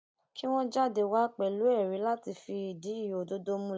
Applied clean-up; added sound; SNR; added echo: none; none; none; none.